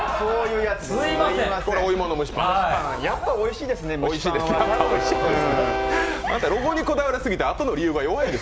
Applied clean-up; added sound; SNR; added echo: none; Train; 7 dB; none.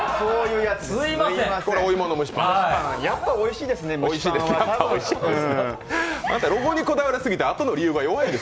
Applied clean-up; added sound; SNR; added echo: none; none; none; none.